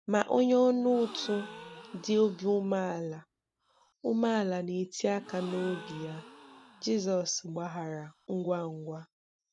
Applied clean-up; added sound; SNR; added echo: none; Gasp; 19 dB; none.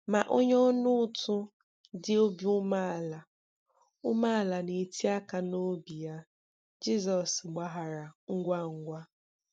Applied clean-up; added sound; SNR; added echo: none; none; none; none.